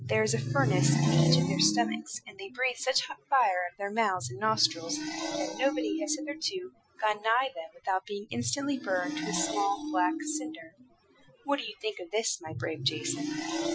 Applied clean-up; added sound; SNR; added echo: classical method Wiener filter.